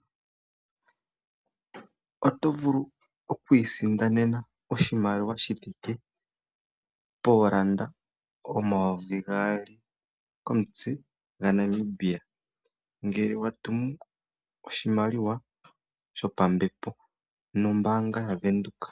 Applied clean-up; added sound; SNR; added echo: none; none; none; none.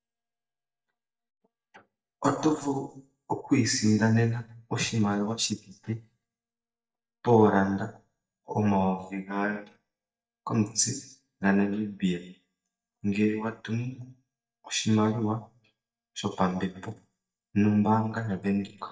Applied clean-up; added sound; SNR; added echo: neural mask model DeepFilterNet 3.